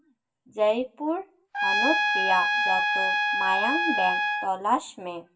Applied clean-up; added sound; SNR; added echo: none; Trumpet; -3 dB; reverberation time 0.2 s.